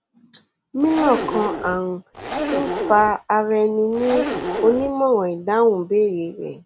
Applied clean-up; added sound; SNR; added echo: none; Zipper (clothing); 6 dB; none.